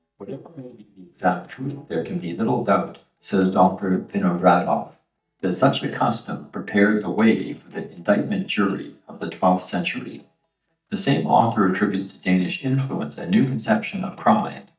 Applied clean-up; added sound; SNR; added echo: neural mask model DeepFilterNet 3.